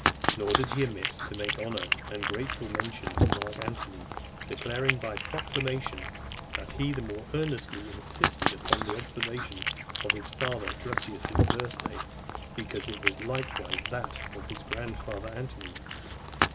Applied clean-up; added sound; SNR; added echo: none; Cat; -4 dB; none.